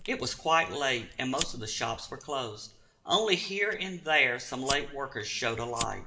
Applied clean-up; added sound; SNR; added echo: none; Fire; 12 dB; reverberation time 0.6 s.